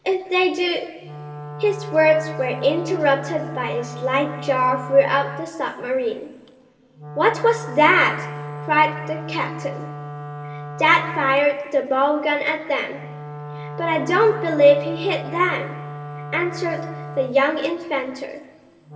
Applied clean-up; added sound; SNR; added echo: none; Wind instrument, woodwind instrument; 12 dB; reverberation time 3.0 s.